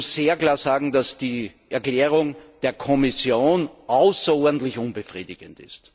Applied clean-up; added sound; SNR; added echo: none; none; none; none.